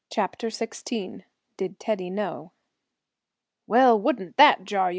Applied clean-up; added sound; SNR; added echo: none; none; none; none.